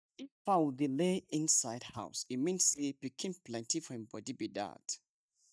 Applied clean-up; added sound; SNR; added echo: neural mask model DeepFilterNet 3.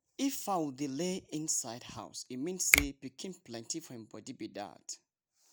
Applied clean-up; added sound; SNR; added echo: none; Finger snapping; -4 dB; none.